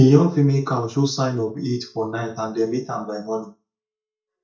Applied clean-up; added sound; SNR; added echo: neural mask model DeepFilterNet 3.